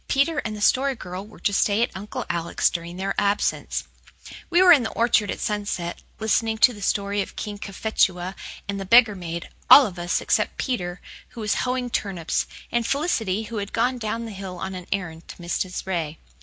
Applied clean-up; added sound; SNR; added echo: none; none; none; none.